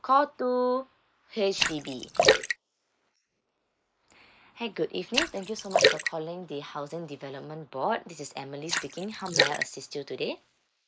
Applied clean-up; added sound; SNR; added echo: neural mask model Resemble Enhance denoiser.